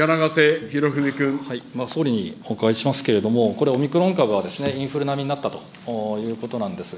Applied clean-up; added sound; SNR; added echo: none; none; none; none.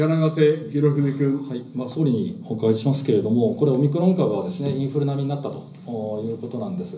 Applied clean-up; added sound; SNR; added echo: none; none; none; reverberation time 0.5 s.